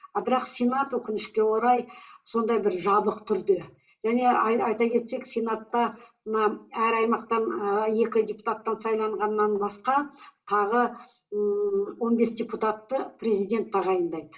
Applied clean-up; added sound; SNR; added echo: none; none; none; reverberation time 0.3 s.